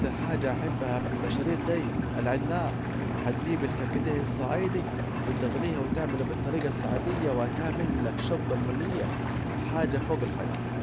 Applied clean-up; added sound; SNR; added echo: none; Engine; -2 dB; none.